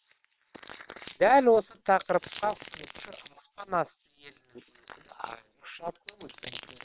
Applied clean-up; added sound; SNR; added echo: neural separator model SepFormer WHAM!.